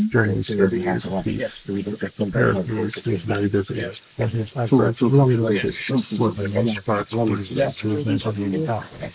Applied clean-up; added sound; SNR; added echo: neural mask model Resemble Enhance denoiser.